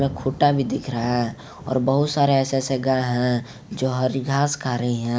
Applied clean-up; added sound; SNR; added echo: none; Thunder / Rain; 19 dB; none.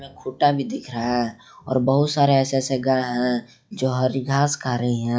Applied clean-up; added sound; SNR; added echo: classical method log-MMSE.